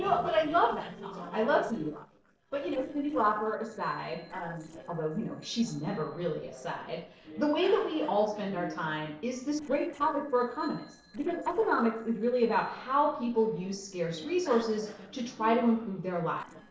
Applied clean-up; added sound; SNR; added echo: neural separator model SepFormer DNS4.